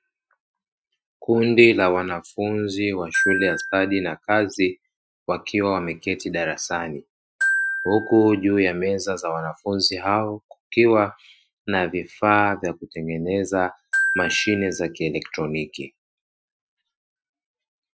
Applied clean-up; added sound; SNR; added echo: classical method Wiener filter.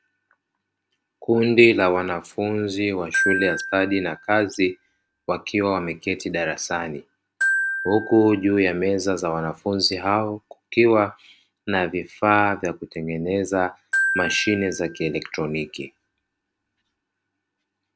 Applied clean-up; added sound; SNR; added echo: none; Glockenspiel; 6 dB; none.